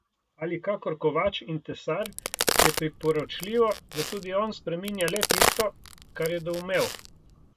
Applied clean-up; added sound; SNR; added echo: none; Crack; 0 dB; none.